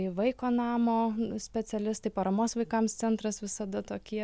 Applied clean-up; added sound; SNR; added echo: none; none; none; none.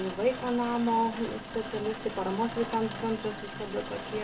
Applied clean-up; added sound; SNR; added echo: none; Rain; 9 dB; reverberation time 0.3 s.